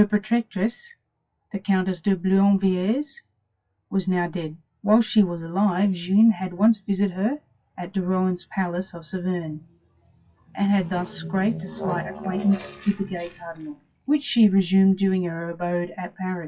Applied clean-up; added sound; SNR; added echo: classical method WPE with log-MMSE.